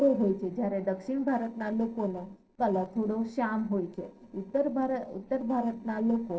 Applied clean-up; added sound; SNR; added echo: neural separator model SepFormer DNS4.